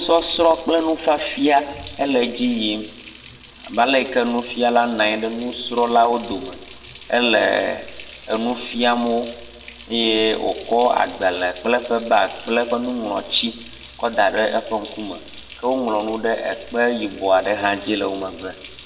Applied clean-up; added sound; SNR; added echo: none; Water tap, faucet; 12 dB; reverberation time 1.2 s.